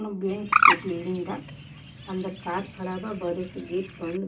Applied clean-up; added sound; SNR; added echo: none; Bird; -4 dB; reverberation time 0.1 s.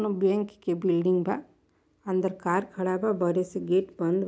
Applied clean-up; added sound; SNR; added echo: none; none; none; none.